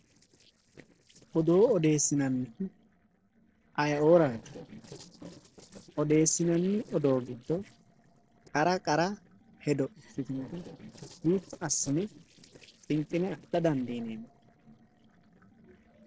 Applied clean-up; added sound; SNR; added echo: neural separator model SepFormer DNS4.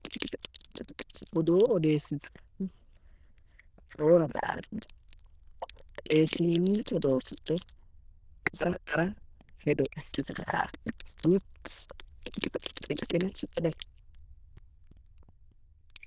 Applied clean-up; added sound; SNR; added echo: neural diffusion model UNIVERSE++.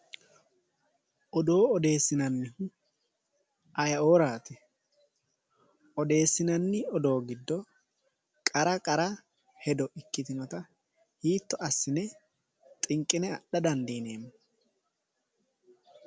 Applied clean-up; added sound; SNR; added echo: none; none; none; none.